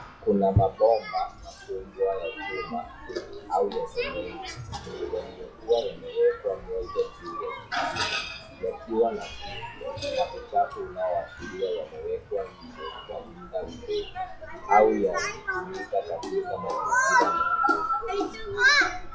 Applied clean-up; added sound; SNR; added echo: classical method log-MMSE.